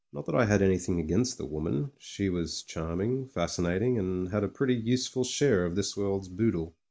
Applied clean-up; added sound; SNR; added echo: none; none; none; none.